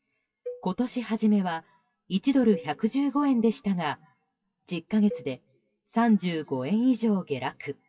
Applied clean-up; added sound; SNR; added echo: classical method WPE with log-MMSE.